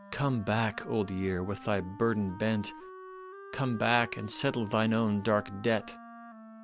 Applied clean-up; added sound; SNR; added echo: none; Wind instrument, woodwind instrument; 16 dB; none.